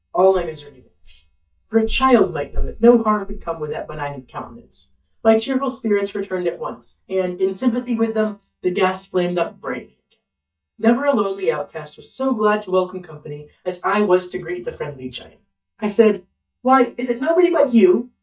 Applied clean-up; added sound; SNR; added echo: neural mask model DeepFilterNet 3.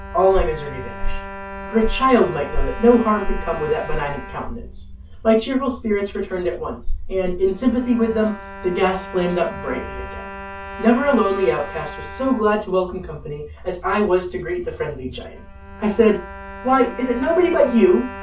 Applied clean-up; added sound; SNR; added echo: none; Bowed string instrument; 16 dB; reverberation time 0.2 s.